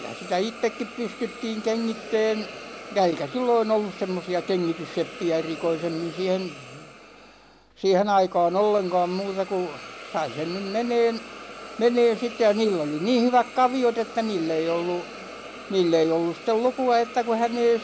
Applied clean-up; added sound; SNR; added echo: none; Hiss; 15 dB; none.